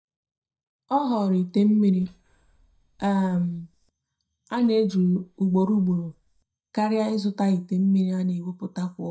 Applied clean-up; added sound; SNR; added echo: neural mask model DeepFilterNet 3.